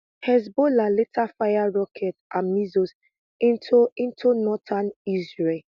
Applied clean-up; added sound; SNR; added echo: none; none; none; none.